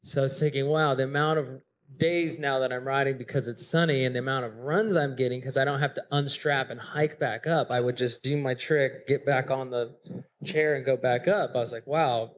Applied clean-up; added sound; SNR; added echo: neural mask model Resemble Enhance denoiser.